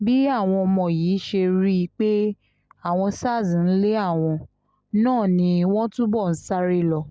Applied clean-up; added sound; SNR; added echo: none; none; none; none.